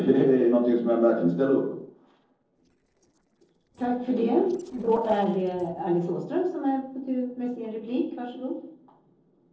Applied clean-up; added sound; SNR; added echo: neural separator model SepFormer DNS4.